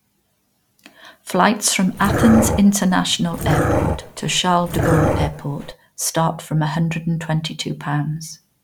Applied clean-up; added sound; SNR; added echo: none; Dog; 1 dB; none.